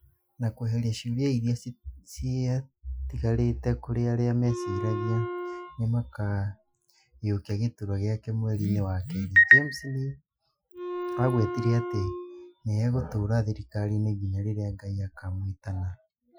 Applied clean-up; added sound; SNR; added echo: classical method Wiener filter.